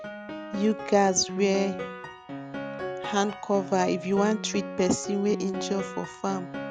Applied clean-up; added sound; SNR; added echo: none; Piano; 8 dB; none.